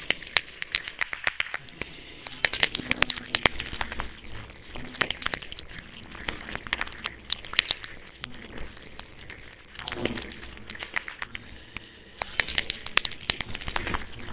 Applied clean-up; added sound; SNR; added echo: neural separator model SepFormer WHAMR!.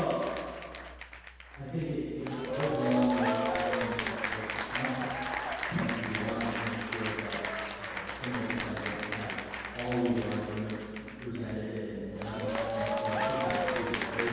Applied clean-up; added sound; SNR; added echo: none; Applause / Cheering; 1 dB; reverberation time 2.0 s.